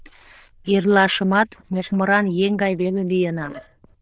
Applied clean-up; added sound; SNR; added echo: neural diffusion model UNIVERSE++.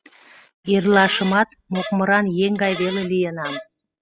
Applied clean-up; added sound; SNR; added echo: classical method spectral subtraction.